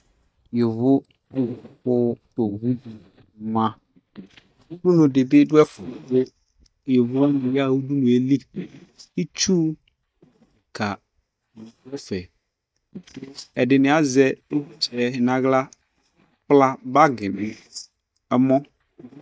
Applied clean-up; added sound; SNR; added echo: neural mask model DeepFilterNet 3.